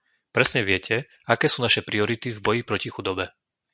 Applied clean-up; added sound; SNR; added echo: neural mask model RNNoise.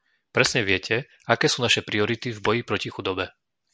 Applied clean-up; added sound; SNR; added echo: none; Tap / Hammer; 16 dB; none.